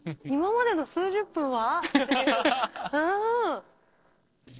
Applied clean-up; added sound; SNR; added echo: neural separator model SepFormer DNS4.